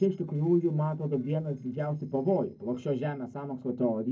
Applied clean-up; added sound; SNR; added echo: neural separator model SepFormer DNS4.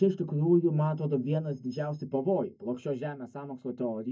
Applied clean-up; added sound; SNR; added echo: neural mask model DeepFilterNet 3.